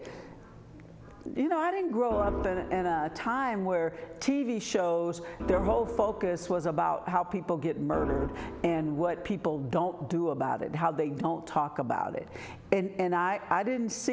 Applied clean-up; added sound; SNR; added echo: none; Organ; 9 dB; none.